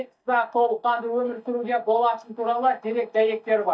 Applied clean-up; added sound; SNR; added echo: neural mask model DeepFilterNet 3.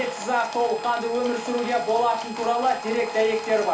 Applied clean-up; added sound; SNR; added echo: none; Harmonica; 14 dB; reverberation time 0.4 s.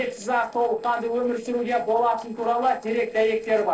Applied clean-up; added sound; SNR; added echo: neural separator model SepFormer DNS4.